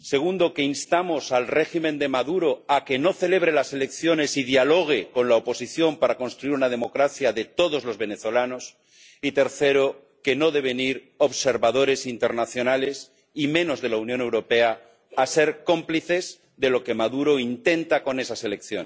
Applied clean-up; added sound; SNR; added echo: none; none; none; none.